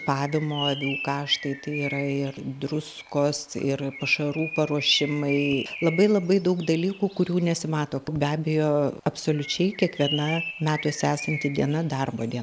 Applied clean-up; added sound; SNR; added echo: none; Bird; 12 dB; none.